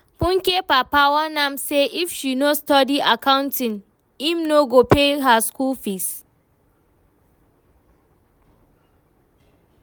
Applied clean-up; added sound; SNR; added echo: none; none; none; none.